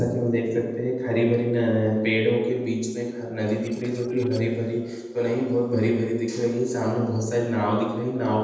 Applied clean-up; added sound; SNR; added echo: neural separator model SepFormer DNS4.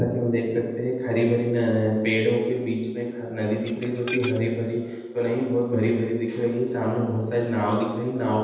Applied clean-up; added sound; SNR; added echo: none; Dishes, pots, and pans / Glass; 6 dB; reverberation time 1.1 s.